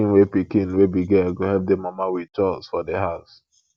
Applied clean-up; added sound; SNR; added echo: none; none; none; none.